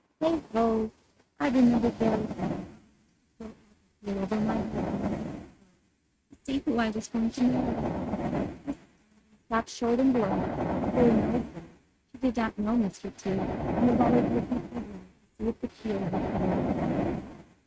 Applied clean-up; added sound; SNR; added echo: neural mask model RNNoise.